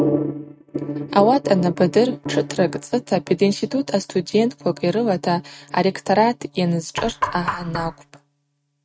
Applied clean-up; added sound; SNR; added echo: neural mask model RNNoise.